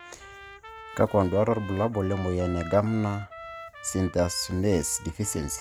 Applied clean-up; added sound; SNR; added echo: none; Trumpet; 16 dB; none.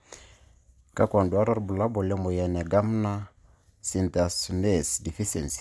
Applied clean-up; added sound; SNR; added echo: none; none; none; none.